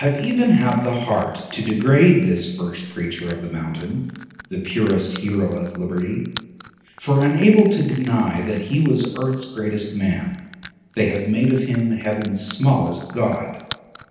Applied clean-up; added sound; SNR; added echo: none; Crushing; 19 dB; reverberation time 0.9 s.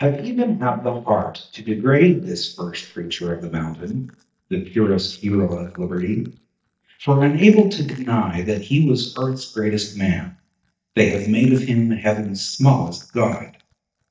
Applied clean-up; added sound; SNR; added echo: neural mask model DeepFilterNet 3.